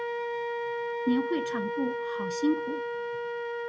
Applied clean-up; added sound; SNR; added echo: none; Wind instrument, woodwind instrument; -1 dB; none.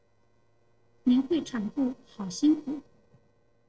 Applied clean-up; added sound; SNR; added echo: neural separator model SepFormer DNS4.